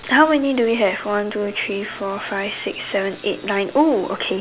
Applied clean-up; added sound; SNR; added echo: none; none; none; none.